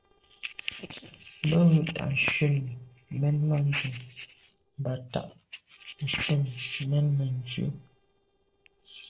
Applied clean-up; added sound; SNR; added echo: neural separator model SepFormer DNS4.